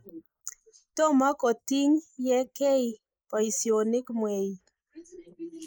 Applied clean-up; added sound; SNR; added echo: neural mask model Resemble Enhance denoiser.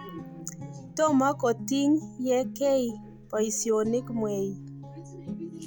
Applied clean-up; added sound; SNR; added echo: none; Guitar; 13 dB; none.